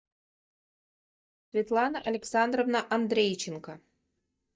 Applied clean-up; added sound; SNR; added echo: neural mask model DeepFilterNet 3.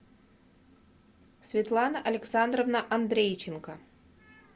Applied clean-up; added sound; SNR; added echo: none; none; none; none.